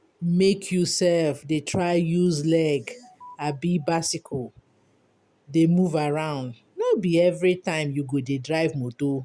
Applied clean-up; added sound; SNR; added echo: none; none; none; none.